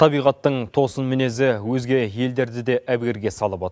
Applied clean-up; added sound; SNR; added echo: none; none; none; none.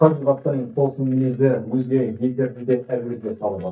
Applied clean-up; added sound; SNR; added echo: neural mask model DeepFilterNet 3.